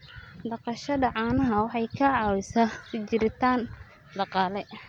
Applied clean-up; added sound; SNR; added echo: none; none; none; none.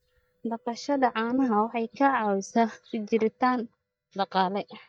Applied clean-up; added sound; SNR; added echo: neural mask model DeepFilterNet 3.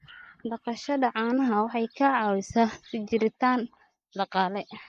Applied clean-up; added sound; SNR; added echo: neural mask model Resemble Enhance denoiser.